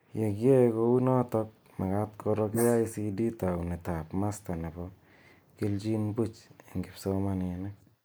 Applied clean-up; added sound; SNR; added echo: neural mask model Resemble Enhance denoiser.